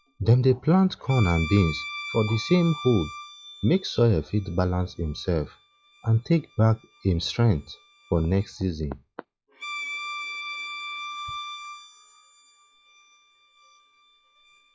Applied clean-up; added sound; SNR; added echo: classical method log-MMSE.